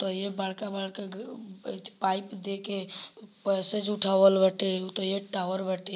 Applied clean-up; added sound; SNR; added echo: none; none; none; none.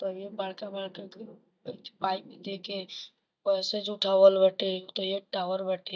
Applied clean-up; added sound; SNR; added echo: neural mask model DeepFilterNet 3.